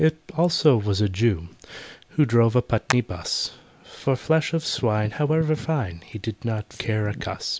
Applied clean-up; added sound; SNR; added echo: none; Hands; 17 dB; none.